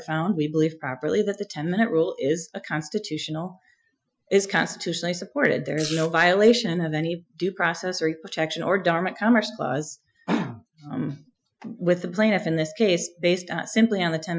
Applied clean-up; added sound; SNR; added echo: classical method Wiener filter.